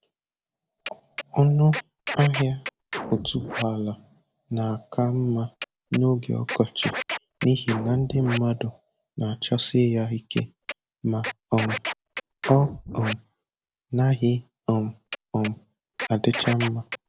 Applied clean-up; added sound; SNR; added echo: none; Scratching (performance technique); 11 dB; none.